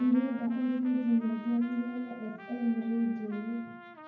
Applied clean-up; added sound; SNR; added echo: none; Trumpet; 18 dB; reverberation time 0.9 s.